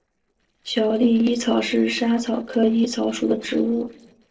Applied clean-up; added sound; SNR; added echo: neural separator model SepFormer DNS4.